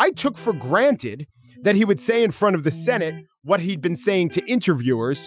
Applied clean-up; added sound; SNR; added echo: classical method Wiener filter.